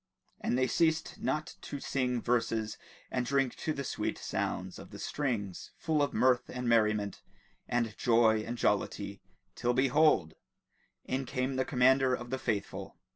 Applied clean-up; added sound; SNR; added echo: none; none; none; none.